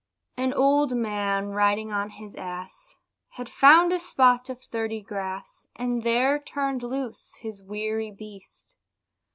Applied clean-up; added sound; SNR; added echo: none; none; none; none.